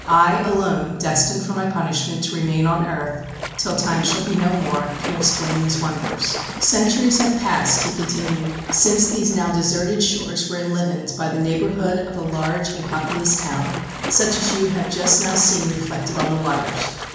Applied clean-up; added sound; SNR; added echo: none; Splash, splatter; 11 dB; reverberation time 1.0 s.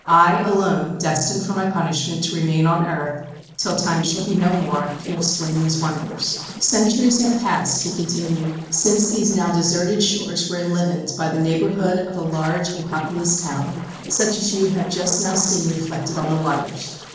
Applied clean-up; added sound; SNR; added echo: neural separator model SepFormer DNS4.